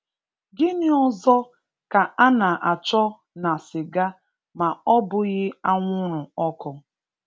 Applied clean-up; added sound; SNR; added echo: none; none; none; none.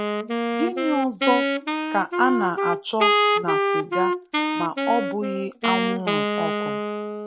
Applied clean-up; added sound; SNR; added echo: none; Wind instrument, woodwind instrument; -3 dB; none.